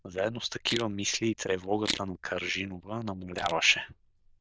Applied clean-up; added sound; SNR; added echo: neural diffusion model UNIVERSE++.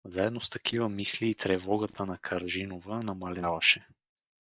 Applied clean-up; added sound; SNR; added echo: neural mask model DeepFilterNet 3.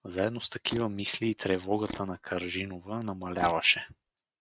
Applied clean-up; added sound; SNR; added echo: neural mask model RNNoise.